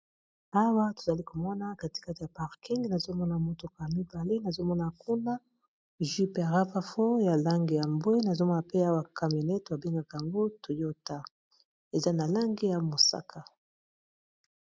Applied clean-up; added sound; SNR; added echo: none; none; none; none.